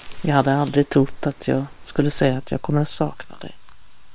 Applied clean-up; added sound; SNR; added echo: neural separator model SepFormer WHAM!.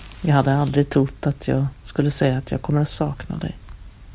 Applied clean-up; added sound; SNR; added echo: none; none; none; none.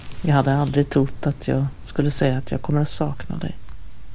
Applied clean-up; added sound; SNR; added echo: none; Drip; 8 dB; none.